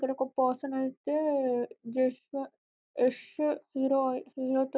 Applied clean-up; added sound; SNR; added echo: none; none; none; none.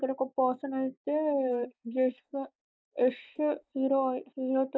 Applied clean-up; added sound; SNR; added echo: neural mask model Resemble Enhance denoiser.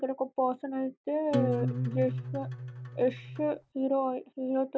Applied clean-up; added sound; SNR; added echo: none; Acoustic guitar; 2 dB; none.